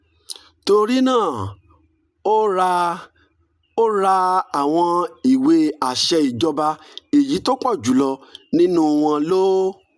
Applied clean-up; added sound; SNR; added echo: none; none; none; none.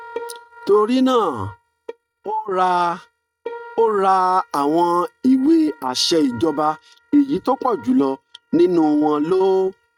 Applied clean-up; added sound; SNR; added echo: neural mask model RNNoise.